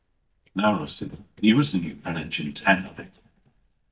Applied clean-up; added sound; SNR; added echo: neural mask model DeepFilterNet 3.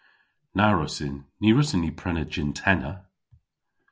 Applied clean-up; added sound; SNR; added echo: none; none; none; none.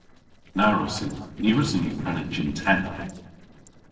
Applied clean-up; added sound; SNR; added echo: neural separator model SepFormer DNS4.